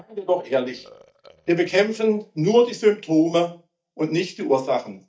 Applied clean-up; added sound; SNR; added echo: neural mask model DeepFilterNet 3.